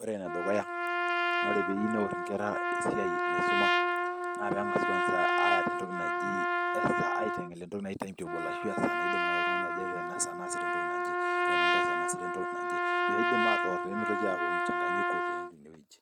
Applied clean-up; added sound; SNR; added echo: neural mask model RNNoise.